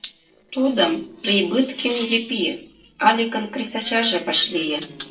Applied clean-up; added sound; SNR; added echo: neural separator model SepFormer DNS4.